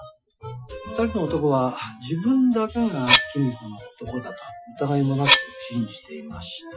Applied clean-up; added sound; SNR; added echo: classical method Wiener filter.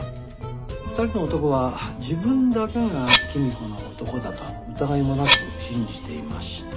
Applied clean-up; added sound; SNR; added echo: none; Cutlery, silverware; 0 dB; none.